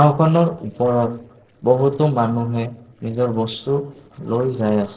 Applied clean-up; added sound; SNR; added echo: neural separator model SepFormer DNS4.